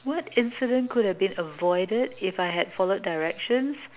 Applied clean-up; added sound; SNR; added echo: none; none; none; none.